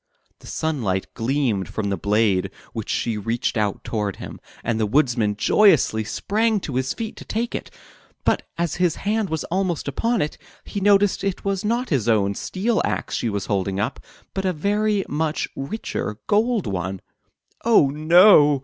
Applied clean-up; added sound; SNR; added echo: none; none; none; none.